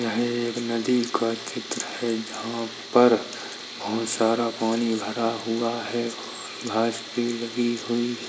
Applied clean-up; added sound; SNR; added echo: none; Tools; 13 dB; reverberation time 2.6 s.